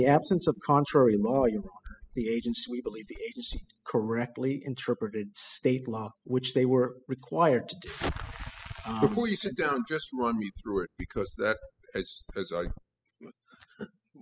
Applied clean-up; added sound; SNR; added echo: classical method spectral subtraction.